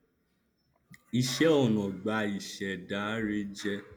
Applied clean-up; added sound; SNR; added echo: none; none; none; reverberation time 0.7 s.